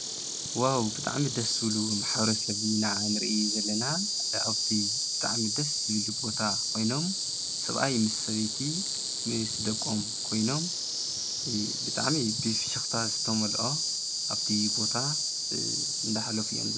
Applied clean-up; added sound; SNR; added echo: none; Insect; -2 dB; none.